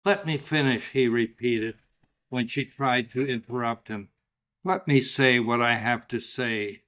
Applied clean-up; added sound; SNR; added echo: neural mask model DeepFilterNet 3.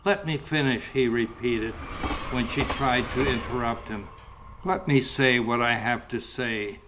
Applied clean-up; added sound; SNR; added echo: none; Train; 10 dB; none.